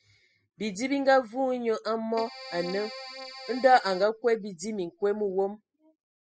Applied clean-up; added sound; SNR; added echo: classical method spectral subtraction.